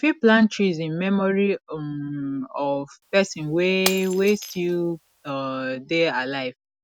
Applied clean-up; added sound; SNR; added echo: none; Shatter; 14 dB; none.